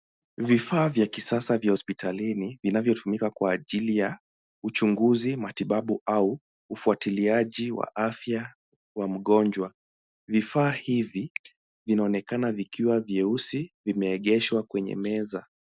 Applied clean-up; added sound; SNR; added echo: none; none; none; none.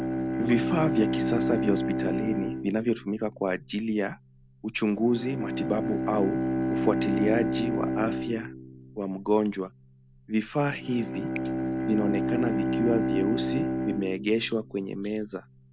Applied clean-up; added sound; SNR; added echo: none; Bowed string instrument; 1 dB; none.